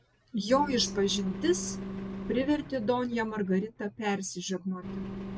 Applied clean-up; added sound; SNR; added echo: none; Engine; 10 dB; none.